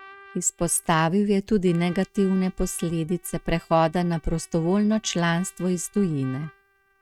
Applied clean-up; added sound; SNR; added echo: neural mask model RNNoise.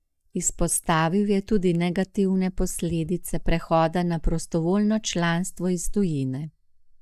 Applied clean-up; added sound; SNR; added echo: neural mask model DeepFilterNet 3.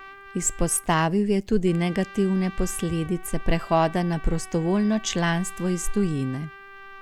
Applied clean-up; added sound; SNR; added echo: none; Trumpet; 19 dB; none.